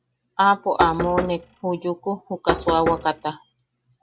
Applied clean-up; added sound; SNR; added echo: none; Knock; 5 dB; none.